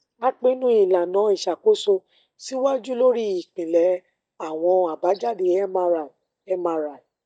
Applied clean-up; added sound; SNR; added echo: neural mask model DeepFilterNet 3.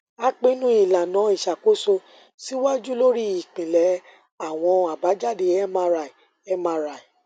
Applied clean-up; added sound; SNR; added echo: none; none; none; none.